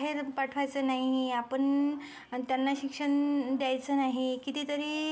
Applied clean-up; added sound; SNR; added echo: none; none; none; none.